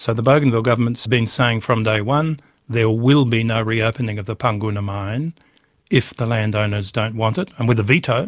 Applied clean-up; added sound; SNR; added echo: none; none; none; none.